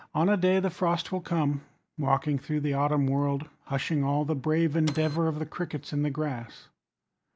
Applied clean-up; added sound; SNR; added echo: none; Printer; 12 dB; none.